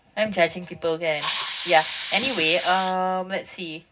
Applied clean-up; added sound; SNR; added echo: none; Hiss; 8 dB; reverberation time 0.4 s.